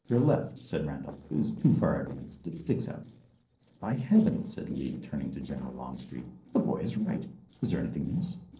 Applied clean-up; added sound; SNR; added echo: neural separator model SepFormer DNS4.